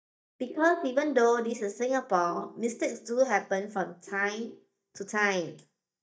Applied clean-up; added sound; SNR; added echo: neural mask model DeepFilterNet 3.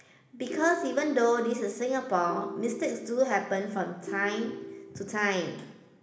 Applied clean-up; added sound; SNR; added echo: none; Ringtone; 12 dB; reverberation time 1.0 s.